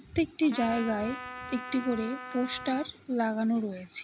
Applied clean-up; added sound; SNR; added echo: none; Trumpet; 11 dB; none.